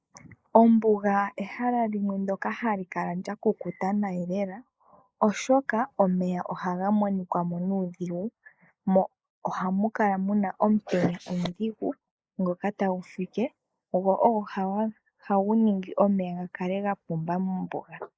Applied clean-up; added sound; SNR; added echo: neural mask model Resemble Enhance denoiser.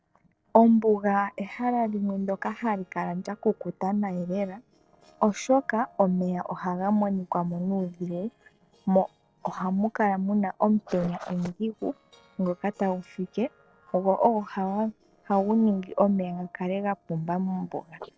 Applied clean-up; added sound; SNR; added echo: neural separator model SepFormer DNS4.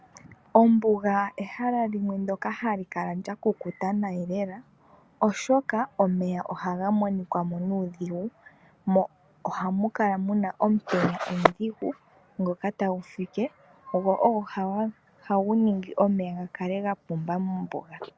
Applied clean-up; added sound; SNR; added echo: none; none; none; none.